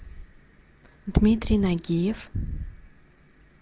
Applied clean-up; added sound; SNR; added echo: none; none; none; none.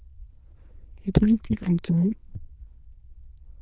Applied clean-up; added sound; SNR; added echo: neural diffusion model UNIVERSE++.